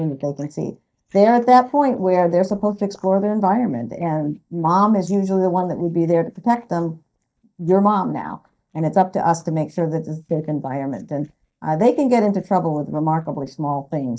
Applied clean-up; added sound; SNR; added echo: neural mask model DeepFilterNet 3.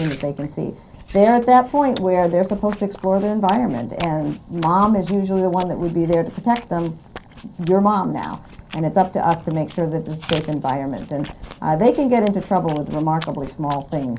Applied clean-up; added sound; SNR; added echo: none; Chewing, mastication; 18 dB; reverberation time 0.3 s.